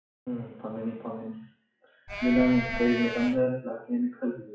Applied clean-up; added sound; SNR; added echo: classical method WPE with log-MMSE.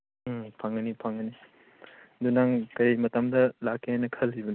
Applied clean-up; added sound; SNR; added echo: none; none; none; none.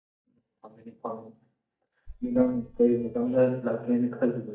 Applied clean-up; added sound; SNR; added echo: neural mask model DeepFilterNet 3.